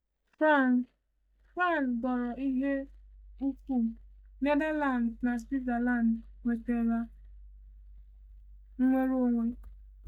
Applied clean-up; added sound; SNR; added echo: neural mask model DeepFilterNet 3.